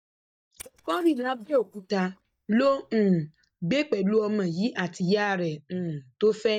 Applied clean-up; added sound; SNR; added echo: neural mask model DeepFilterNet 3.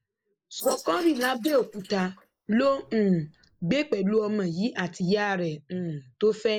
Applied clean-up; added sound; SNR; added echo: neural mask model Resemble Enhance denoiser.